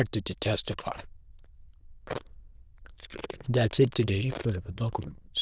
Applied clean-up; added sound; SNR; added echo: neural diffusion model UNIVERSE++.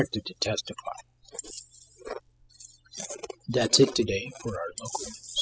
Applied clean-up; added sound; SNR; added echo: classical method spectral subtraction.